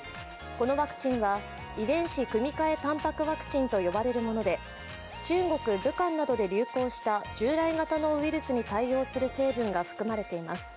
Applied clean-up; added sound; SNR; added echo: none; none; none; none.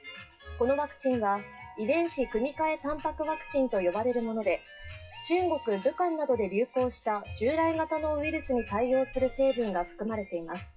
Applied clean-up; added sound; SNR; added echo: classical method WPE with log-MMSE.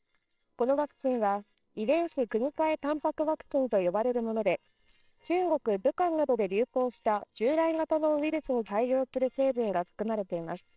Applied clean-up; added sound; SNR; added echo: neural separator model SepFormer WHAMR!.